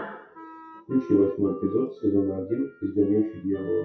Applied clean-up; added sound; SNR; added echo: classical method WPE with log-MMSE.